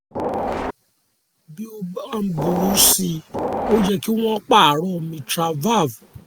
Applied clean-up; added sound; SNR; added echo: none; Train; 3 dB; none.